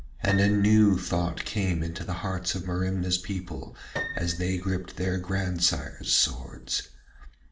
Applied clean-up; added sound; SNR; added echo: none; Piano; 13 dB; reverberation time 0.4 s.